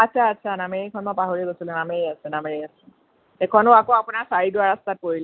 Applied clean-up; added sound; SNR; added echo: none; none; none; none.